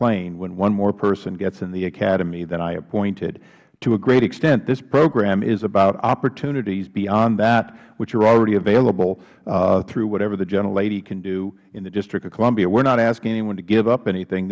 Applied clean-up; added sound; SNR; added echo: none; none; none; none.